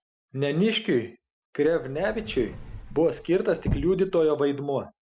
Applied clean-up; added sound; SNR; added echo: none; Sliding door / Slam / Wood; 10 dB; none.